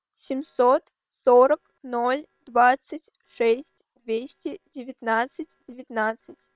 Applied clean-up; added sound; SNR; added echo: neural separator model SepFormer WHAM!.